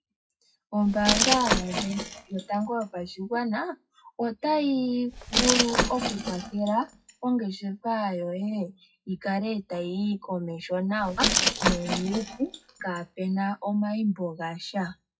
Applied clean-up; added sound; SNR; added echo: classical method WPE with log-MMSE.